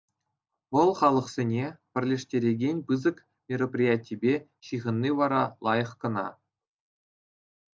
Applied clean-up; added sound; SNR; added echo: none; none; none; none.